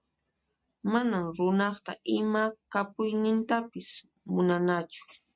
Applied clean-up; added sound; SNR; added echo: none; none; none; none.